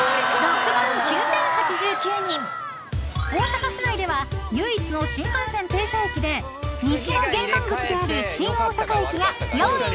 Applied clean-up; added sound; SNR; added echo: none; none; none; none.